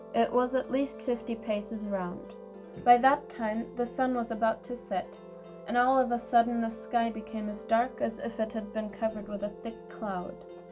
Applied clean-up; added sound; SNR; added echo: none; Musical instrument; 15 dB; none.